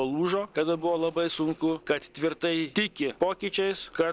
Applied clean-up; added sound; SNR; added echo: neural separator model SepFormer DNS4.